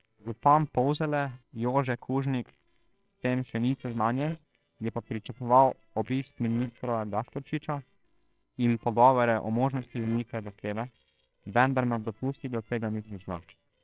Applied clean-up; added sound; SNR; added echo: neural separator model SepFormer WHAMR!.